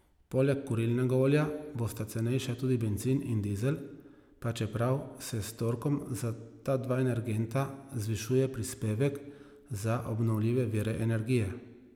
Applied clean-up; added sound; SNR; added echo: none; none; none; none.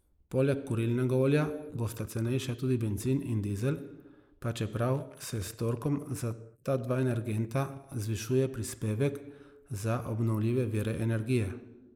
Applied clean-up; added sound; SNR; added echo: neural mask model Resemble Enhance denoiser.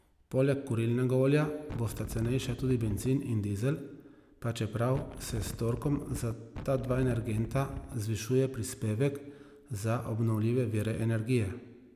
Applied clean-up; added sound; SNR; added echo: none; Wind; 11 dB; none.